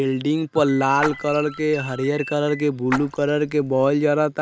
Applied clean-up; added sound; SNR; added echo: none; Ringtone + Splash, splatter; 13 dB; none.